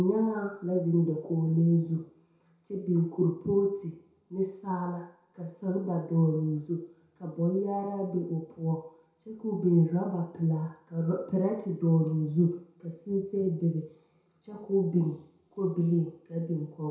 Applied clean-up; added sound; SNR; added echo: none; none; none; reverberation time 0.6 s.